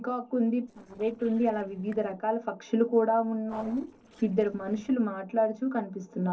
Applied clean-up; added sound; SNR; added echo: neural separator model SepFormer DNS4.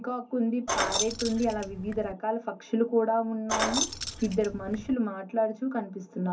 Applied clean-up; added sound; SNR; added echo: none; Keys jangling; 3 dB; reverberation time 0.3 s.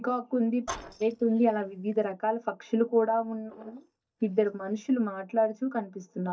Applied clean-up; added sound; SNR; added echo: neural mask model DeepFilterNet 3.